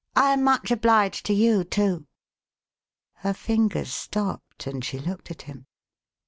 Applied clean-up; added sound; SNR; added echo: none; none; none; none.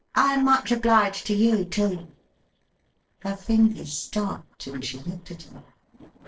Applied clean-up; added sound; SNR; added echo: neural separator model SepFormer DNS4.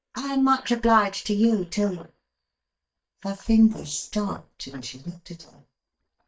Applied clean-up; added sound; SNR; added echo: neural mask model DeepFilterNet 3.